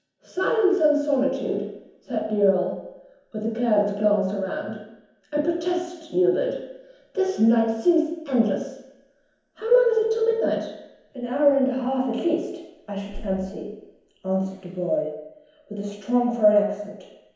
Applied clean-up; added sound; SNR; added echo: none; Breathing; 18 dB; reverberation time 1.0 s.